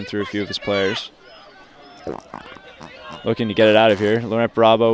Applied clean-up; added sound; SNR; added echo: none; Fart; 18 dB; none.